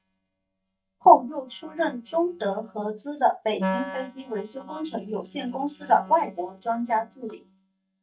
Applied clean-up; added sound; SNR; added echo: neural mask model DeepFilterNet 3.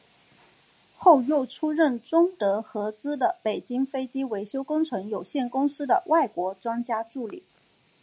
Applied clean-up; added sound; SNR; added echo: none; none; none; none.